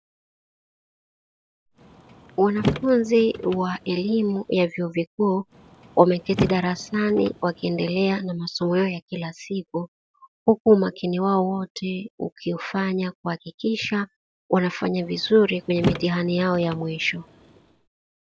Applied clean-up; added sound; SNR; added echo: none; Car; 9 dB; none.